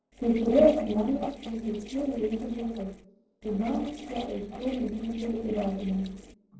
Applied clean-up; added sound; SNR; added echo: neural separator model SepFormer DNS4.